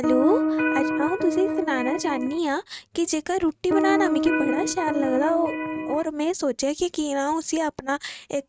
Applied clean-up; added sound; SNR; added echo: neural mask model RNNoise.